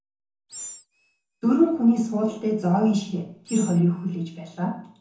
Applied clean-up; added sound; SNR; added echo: none; Animal; 18 dB; reverberation time 0.6 s.